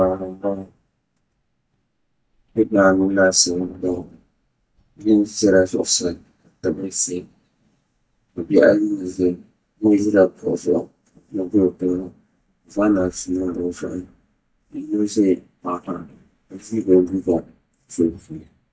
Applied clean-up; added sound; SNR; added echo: neural mask model DeepFilterNet 3.